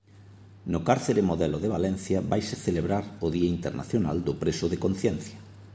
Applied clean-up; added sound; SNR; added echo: none; none; none; none.